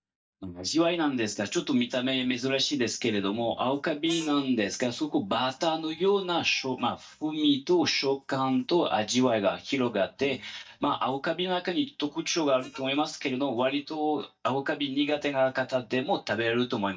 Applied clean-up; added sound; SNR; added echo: neural mask model DeepFilterNet 3.